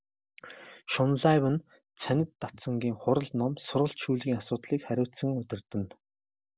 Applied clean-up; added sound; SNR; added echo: none; none; none; none.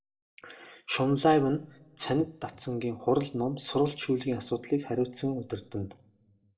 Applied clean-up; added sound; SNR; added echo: none; none; none; reverberation time 0.4 s.